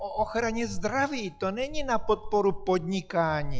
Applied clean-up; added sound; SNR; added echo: classical method log-MMSE.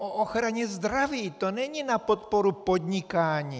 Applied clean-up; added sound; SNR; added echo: none; none; none; none.